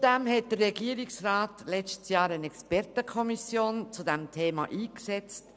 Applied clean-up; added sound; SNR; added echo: none; none; none; none.